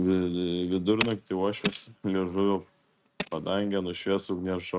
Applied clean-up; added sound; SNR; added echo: neural mask model RNNoise.